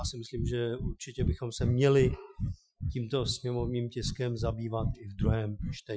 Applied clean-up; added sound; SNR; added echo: classical method Wiener filter.